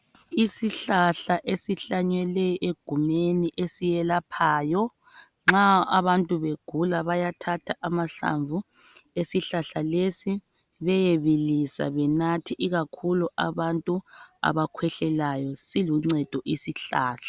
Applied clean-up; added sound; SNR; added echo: none; none; none; none.